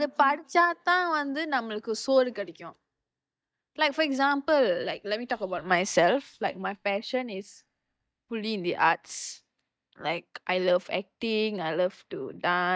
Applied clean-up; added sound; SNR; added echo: neural mask model DeepFilterNet 3.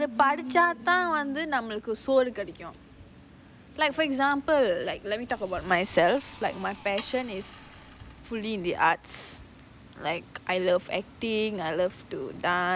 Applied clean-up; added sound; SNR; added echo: none; Sawing; 17 dB; none.